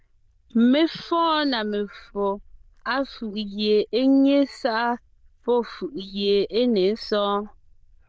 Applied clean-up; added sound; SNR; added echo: neural diffusion model UNIVERSE++.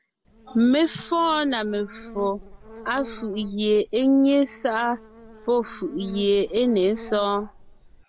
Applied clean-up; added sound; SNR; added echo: none; Buzz; 19 dB; none.